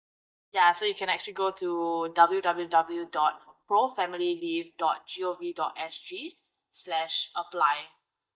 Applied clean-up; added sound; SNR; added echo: neural mask model DeepFilterNet 3.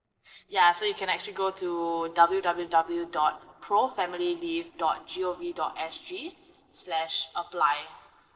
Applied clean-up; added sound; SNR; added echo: neural separator model SepFormer DNS4.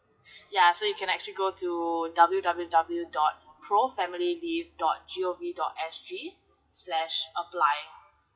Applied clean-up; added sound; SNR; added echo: classical method WPE with log-MMSE.